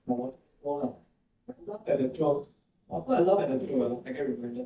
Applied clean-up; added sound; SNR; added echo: neural mask model DeepFilterNet 3.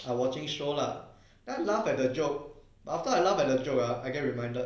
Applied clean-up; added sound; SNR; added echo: none; none; none; none.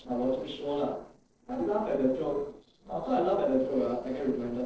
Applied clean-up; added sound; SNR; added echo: neural separator model SepFormer DNS4.